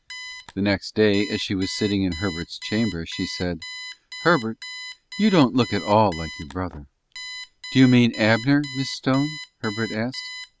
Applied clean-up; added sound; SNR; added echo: none; Alarm; 14 dB; none.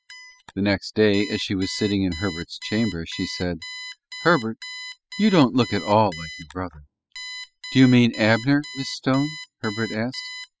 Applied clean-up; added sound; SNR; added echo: classical method spectral subtraction.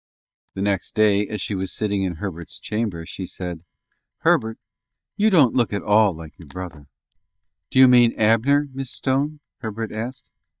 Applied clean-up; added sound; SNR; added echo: neural mask model DeepFilterNet 3.